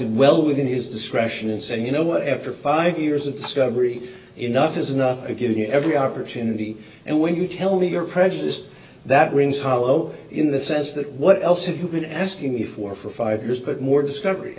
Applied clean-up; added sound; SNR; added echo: none; none; none; none.